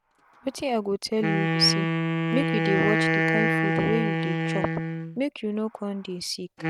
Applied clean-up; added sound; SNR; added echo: none; Wind instrument, woodwind instrument; -2 dB; none.